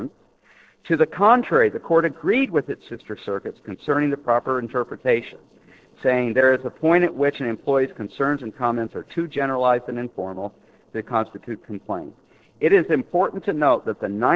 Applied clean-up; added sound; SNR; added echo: neural separator model SepFormer DNS4.